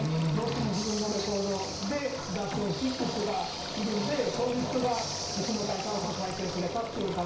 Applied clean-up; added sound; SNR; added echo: none; Stream; 16 dB; reverberation time 0.6 s.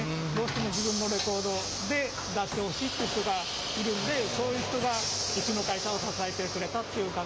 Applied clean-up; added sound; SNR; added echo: none; none; none; none.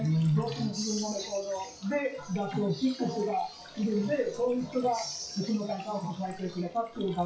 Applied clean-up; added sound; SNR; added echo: classical method WPE with log-MMSE.